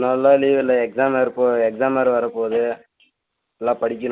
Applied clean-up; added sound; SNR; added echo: none; none; none; none.